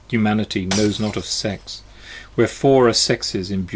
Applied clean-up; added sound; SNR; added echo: none; Shatter / Crushing; 15 dB; none.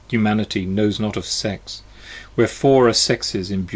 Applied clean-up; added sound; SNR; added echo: none; none; none; none.